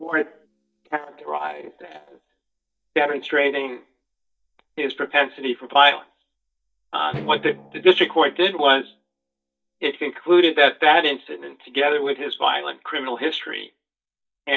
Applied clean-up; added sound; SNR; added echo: neural mask model DeepFilterNet 3.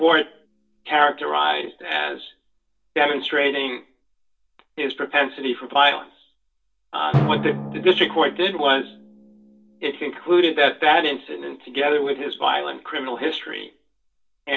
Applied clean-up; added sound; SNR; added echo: none; Drum; 12 dB; reverberation time 0.2 s.